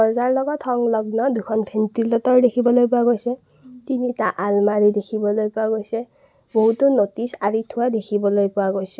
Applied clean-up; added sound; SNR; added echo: none; none; none; none.